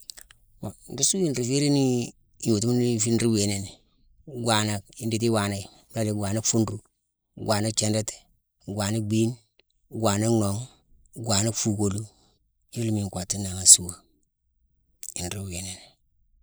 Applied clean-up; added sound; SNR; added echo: neural mask model Resemble Enhance denoiser.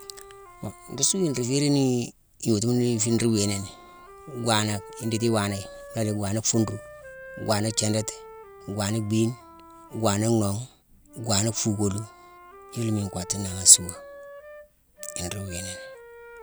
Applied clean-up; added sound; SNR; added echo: none; Wind instrument, woodwind instrument; 19 dB; none.